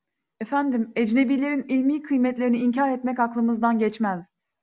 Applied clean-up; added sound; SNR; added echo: none; none; none; none.